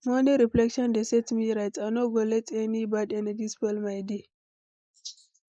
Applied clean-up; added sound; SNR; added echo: neural mask model Resemble Enhance denoiser.